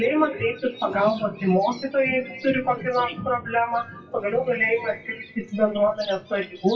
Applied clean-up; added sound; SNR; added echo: classical method WPE with log-MMSE.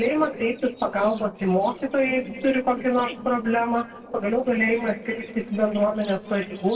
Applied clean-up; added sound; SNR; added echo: neural separator model SepFormer DNS4.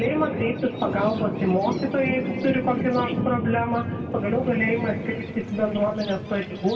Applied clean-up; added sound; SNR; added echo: none; Thunder; 5 dB; reverberation time 1.9 s.